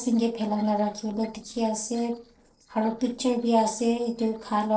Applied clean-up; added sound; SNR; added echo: neural separator model SepFormer DNS4.